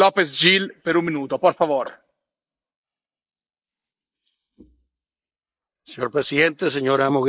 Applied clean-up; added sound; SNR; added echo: neural mask model Resemble Enhance denoiser.